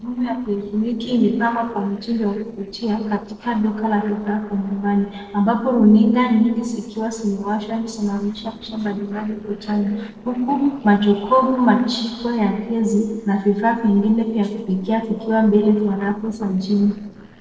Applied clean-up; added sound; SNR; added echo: neural separator model SepFormer DNS4.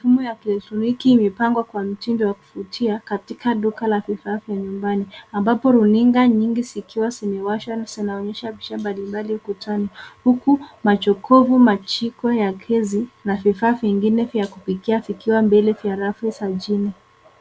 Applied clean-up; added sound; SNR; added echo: none; none; none; none.